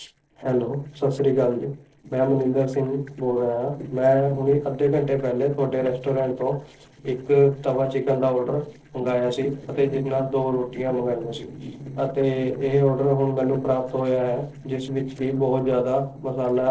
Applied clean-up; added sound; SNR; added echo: neural separator model SepFormer DNS4.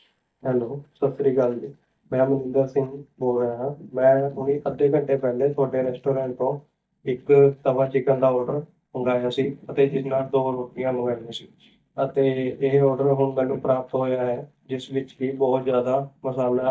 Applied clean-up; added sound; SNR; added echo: neural mask model DeepFilterNet 3.